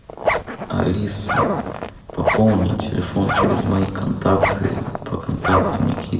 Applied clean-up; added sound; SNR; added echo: none; Zipper (clothing); 3 dB; reverberation time 1.6 s.